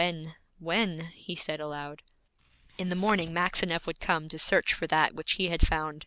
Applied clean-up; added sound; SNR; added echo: none; Chewing, mastication; 19 dB; none.